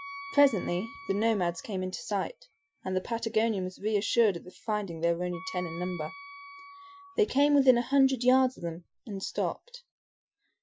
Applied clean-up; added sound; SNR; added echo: classical method Wiener filter.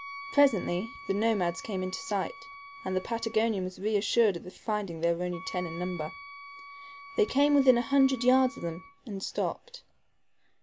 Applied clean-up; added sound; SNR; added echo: none; Wind instrument, woodwind instrument; 17 dB; none.